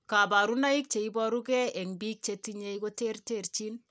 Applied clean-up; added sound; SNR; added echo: none; none; none; none.